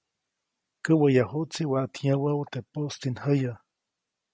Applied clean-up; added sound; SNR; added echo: none; none; none; none.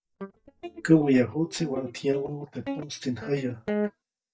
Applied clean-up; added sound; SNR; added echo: neural mask model DeepFilterNet 3.